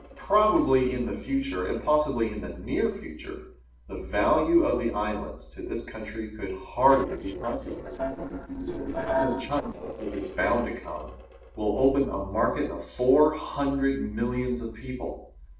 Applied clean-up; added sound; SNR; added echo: neural separator model SepFormer DNS4.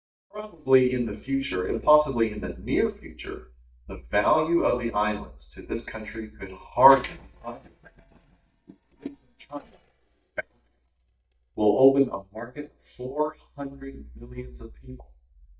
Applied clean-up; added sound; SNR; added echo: neural mask model DeepFilterNet 3.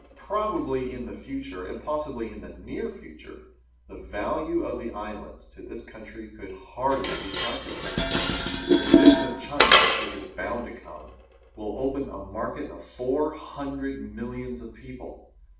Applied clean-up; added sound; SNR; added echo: none; Dishes, pots, and pans; -3 dB; reverberation time 0.5 s.